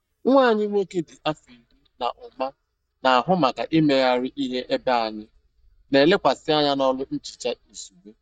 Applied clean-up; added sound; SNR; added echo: neural mask model DeepFilterNet 3.